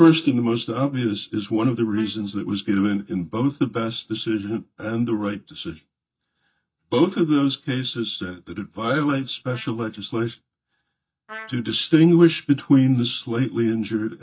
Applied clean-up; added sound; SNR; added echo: neural mask model DeepFilterNet 3.